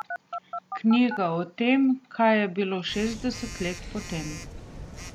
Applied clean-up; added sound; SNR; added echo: none; Telephone; 13 dB; none.